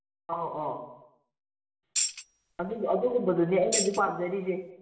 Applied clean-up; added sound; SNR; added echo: none; Tambourine; 3 dB; reverberation time 0.8 s.